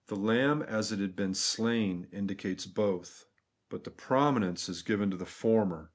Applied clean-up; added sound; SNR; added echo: none; none; none; none.